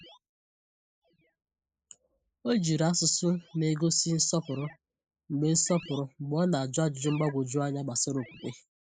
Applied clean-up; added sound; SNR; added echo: neural mask model Resemble Enhance denoiser.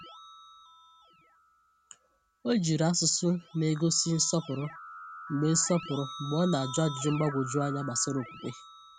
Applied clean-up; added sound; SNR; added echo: none; Keyboard (musical); 14 dB; none.